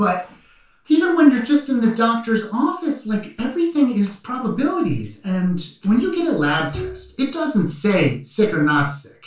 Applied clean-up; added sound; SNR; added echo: none; Bowed string instrument; 14 dB; reverberation time 0.3 s.